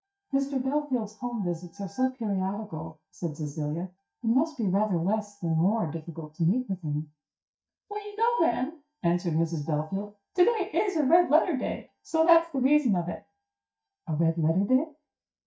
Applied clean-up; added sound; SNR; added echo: neural mask model DeepFilterNet 3.